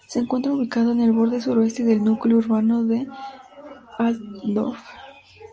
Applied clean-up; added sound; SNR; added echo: none; none; none; none.